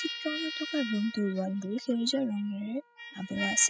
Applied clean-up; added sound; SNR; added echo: classical method spectral subtraction.